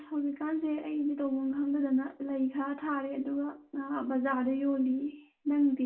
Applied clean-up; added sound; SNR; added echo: none; none; none; reverberation time 0.3 s.